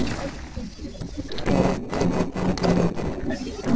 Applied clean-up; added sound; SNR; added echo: neural separator model SepFormer DNS4.